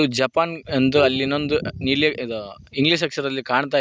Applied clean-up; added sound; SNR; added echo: none; Bowed string instrument; 16 dB; none.